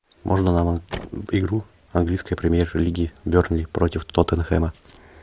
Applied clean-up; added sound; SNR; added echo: neural mask model Resemble Enhance denoiser.